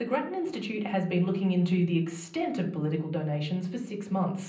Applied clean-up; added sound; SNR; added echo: none; none; none; reverberation time 0.6 s.